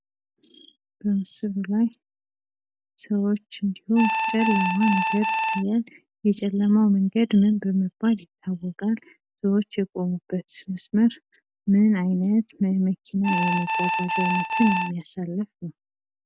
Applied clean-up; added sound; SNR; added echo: none; Alarm; 0 dB; none.